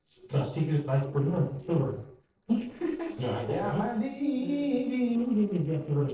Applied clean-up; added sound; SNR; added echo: neural separator model SepFormer DNS4.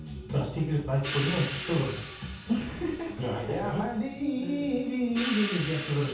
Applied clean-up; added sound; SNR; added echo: none; Hi-hat; 8 dB; reverberation time 0.7 s.